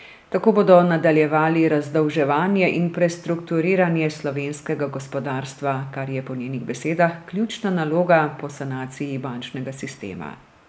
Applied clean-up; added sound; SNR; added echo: none; none; none; none.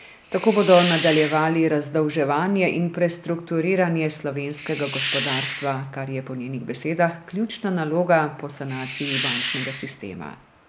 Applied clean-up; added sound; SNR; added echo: none; Hiss; -2 dB; none.